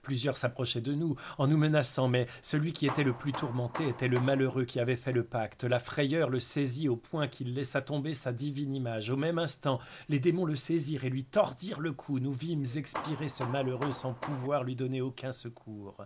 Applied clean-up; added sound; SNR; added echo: none; Hammer; 11 dB; none.